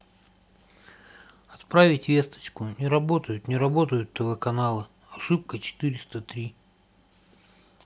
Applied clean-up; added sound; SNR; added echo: none; none; none; none.